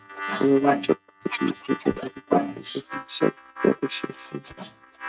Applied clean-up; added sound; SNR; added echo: neural mask model RNNoise.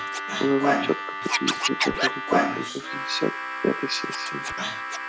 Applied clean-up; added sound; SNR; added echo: none; Harmonica + Scratching (performance technique); -1 dB; none.